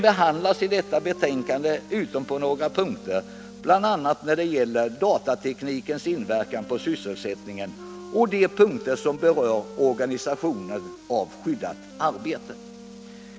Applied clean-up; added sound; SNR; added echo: none; Wind instrument, woodwind instrument + Wind instrument, woodwind instrument; 17 dB; none.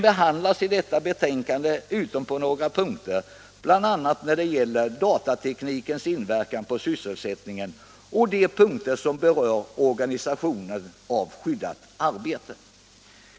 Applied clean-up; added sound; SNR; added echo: none; none; none; none.